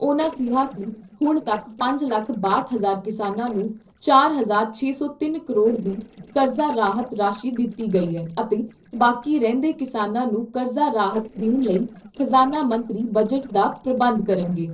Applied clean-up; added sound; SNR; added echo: neural separator model SepFormer DNS4.